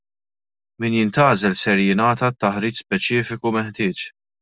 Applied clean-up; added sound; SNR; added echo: none; none; none; none.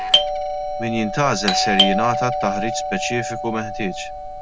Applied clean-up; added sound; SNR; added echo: none; Doorbell; -2 dB; none.